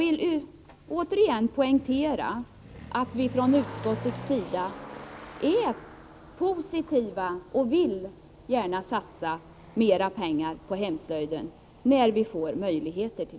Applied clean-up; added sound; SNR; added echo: none; Motor vehicle (road); 17 dB; none.